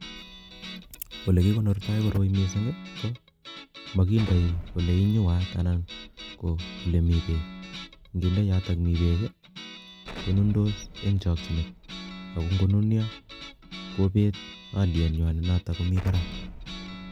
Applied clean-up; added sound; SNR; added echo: none; Explosion + Guitar; 14 dB; none.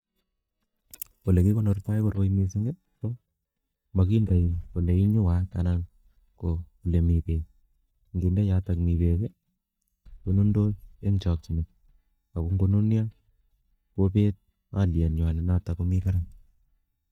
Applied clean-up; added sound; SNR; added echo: neural mask model DeepFilterNet 3.